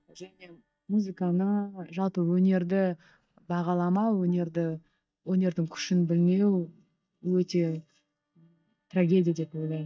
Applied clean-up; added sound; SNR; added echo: neural mask model DeepFilterNet 3.